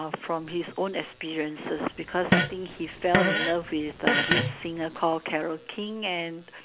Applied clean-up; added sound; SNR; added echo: none; Fart; -3 dB; none.